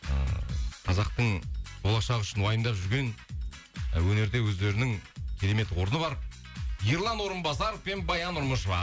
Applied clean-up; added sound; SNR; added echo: none; none; none; none.